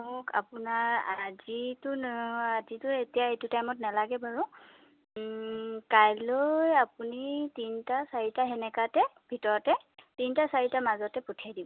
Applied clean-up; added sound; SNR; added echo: none; none; none; none.